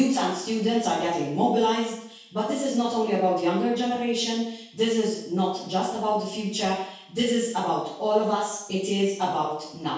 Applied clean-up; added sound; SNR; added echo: none; none; none; reverberation time 0.6 s.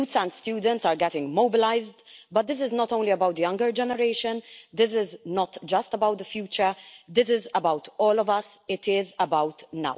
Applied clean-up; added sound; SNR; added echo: none; none; none; none.